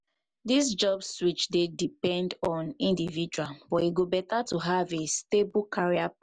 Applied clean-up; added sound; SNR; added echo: none; none; none; none.